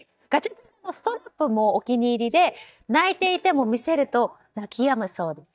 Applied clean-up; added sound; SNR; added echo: neural mask model DeepFilterNet 3.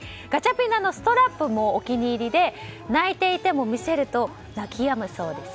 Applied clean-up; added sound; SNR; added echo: none; none; none; none.